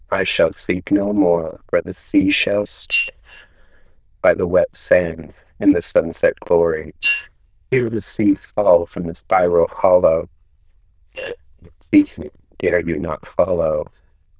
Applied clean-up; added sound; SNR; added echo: neural diffusion model UNIVERSE++.